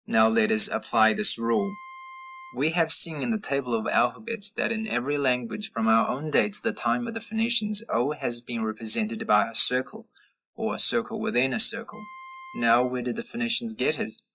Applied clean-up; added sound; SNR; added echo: classical method log-MMSE.